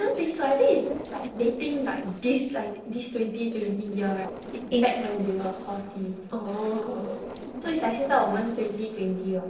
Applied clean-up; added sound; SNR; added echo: neural separator model SepFormer DNS4.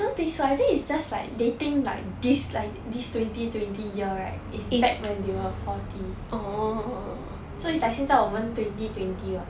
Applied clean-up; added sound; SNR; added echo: none; none; none; none.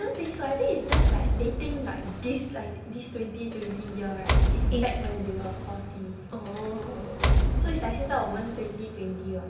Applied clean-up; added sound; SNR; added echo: none; Door; -4 dB; reverberation time 0.8 s.